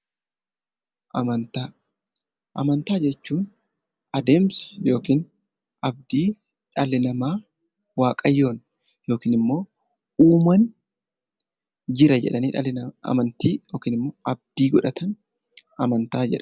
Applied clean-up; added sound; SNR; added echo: none; none; none; none.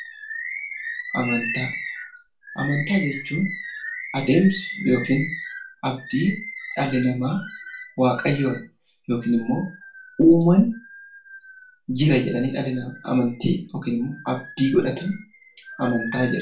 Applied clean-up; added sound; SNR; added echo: none; Bird; 12 dB; reverberation time 0.3 s.